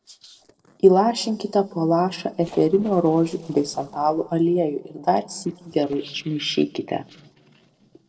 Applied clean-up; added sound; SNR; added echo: neural separator model SepFormer DNS4.